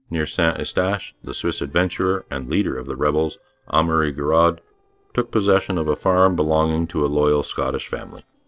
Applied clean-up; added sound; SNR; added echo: neural separator model SepFormer DNS4.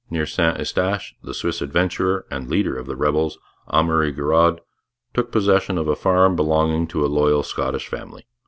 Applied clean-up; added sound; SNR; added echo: none; none; none; none.